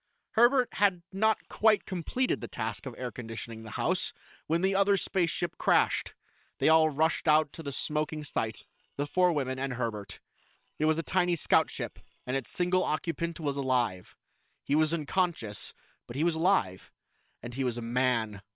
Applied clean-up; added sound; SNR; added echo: neural separator model SepFormer WHAM!.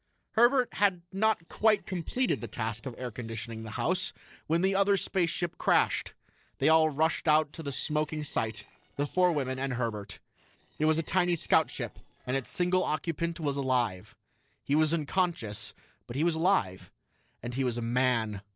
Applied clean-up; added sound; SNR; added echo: neural separator model SepFormer DNS4.